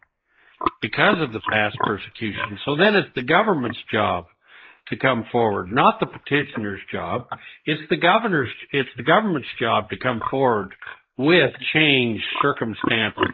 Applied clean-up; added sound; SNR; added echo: neural mask model Resemble Enhance denoiser.